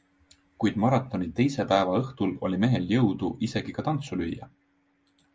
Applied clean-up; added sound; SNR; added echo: none; none; none; none.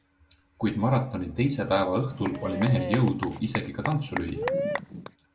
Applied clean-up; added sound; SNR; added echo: none; Applause / Cheering / Clapping; 6 dB; reverberation time 0.5 s.